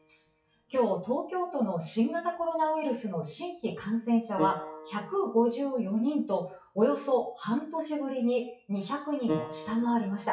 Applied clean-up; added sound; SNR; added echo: classical method WPE with log-MMSE.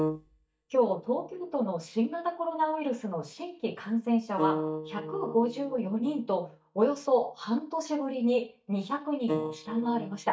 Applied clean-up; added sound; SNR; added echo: neural mask model DeepFilterNet 3.